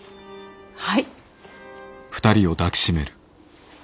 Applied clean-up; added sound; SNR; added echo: none; none; none; none.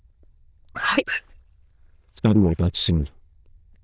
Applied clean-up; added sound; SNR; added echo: neural diffusion model UNIVERSE++.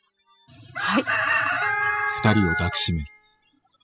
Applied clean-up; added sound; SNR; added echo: classical method spectral subtraction.